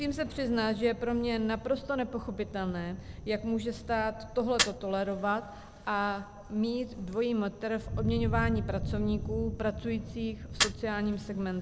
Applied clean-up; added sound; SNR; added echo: none; Thunder + Fire; 6 dB; none.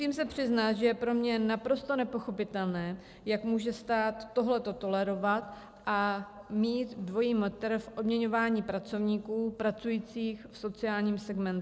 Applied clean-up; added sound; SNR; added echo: none; none; none; none.